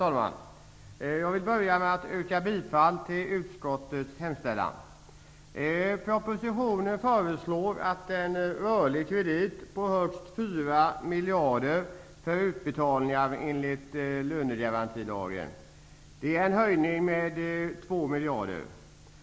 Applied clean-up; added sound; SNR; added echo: none; none; none; none.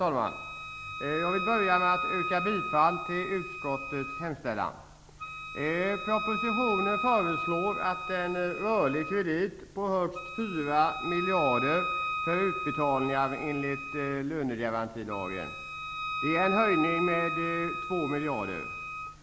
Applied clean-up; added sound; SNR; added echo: none; Wind instrument, woodwind instrument; 5 dB; none.